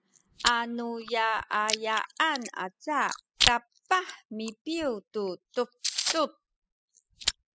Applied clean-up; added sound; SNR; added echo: classical method spectral subtraction.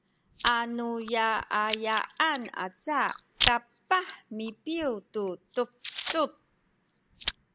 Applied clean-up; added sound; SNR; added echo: none; Chewing, mastication; 4 dB; none.